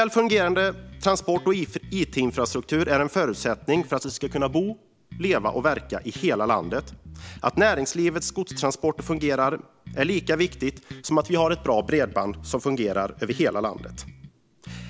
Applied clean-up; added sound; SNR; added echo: none; Bass guitar; 17 dB; none.